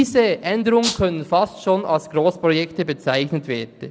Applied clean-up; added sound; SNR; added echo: none; Rattle (instrument); 6 dB; none.